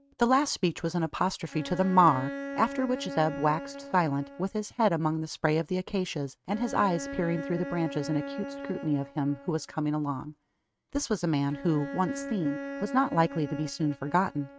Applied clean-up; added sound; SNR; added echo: neural mask model RNNoise.